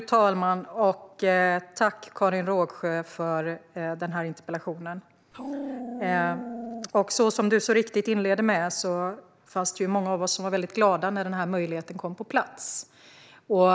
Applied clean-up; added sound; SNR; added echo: none; Dog; 9 dB; none.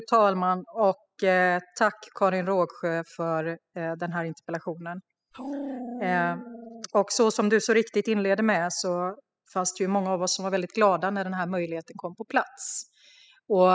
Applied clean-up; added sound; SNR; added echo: classical method spectral subtraction.